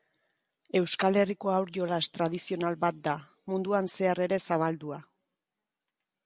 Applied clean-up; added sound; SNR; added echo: none; none; none; none.